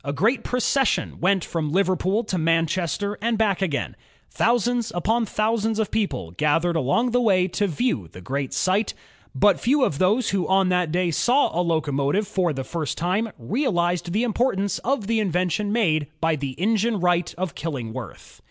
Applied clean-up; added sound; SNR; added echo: none; none; none; none.